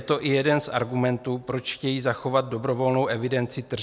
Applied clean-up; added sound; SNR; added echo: none; none; none; none.